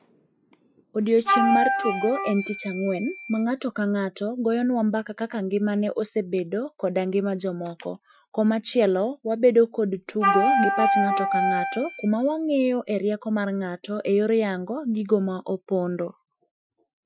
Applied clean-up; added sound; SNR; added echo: classical method Wiener filter.